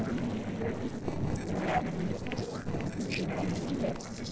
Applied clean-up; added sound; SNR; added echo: neural separator model SepFormer DNS4.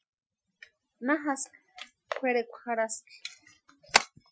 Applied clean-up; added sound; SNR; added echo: classical method Wiener filter.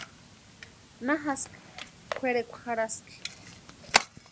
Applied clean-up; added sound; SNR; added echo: none; Camera; 1 dB; none.